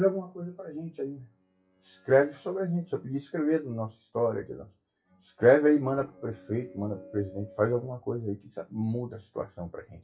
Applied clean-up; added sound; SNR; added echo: classical method WPE with log-MMSE.